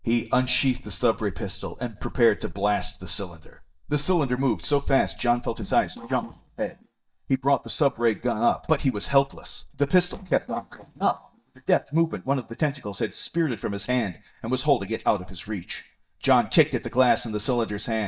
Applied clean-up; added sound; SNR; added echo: neural mask model DeepFilterNet 3.